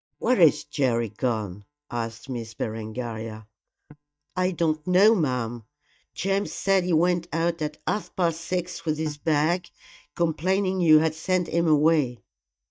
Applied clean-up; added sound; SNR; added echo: neural mask model DeepFilterNet 3.